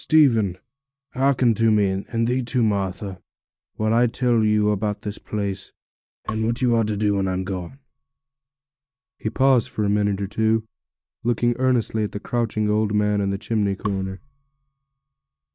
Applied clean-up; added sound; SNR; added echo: neural mask model DeepFilterNet 3.